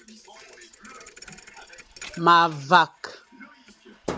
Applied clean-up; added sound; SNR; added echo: none; Thump, thud; 17 dB; none.